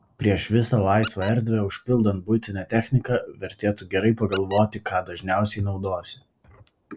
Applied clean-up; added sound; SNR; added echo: none; Squeak; 18 dB; none.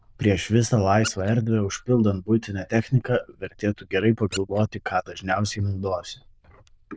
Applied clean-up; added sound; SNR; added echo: neural diffusion model UNIVERSE++.